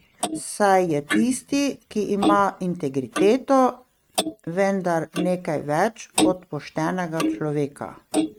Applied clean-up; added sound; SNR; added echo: neural mask model RNNoise.